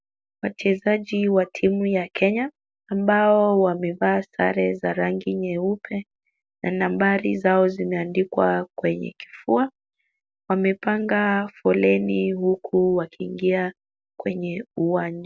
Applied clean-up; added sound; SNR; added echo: none; none; none; none.